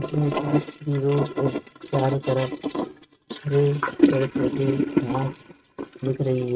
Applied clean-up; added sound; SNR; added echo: neural mask model RNNoise.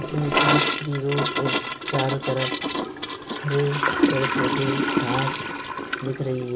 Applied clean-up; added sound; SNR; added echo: none; Toilet flush / Gurgling; -2 dB; none.